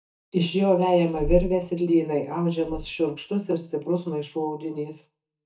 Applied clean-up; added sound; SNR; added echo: neural mask model DeepFilterNet 3.